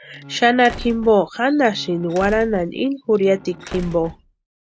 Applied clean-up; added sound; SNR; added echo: none; Slam; 17 dB; none.